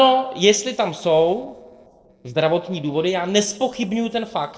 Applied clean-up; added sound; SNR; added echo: neural separator model SepFormer DNS4.